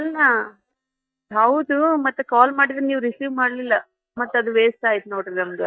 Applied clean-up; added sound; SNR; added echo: neural mask model DeepFilterNet 3.